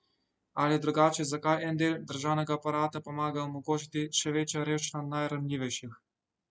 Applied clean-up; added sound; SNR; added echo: none; none; none; none.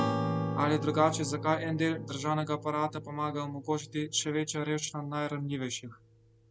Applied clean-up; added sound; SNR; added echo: none; Acoustic guitar / Strum; 6 dB; none.